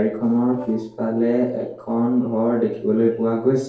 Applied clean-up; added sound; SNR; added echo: neural separator model SepFormer DNS4.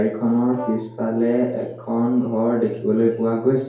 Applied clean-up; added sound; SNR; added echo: none; Brass instrument; 15 dB; reverberation time 2.4 s.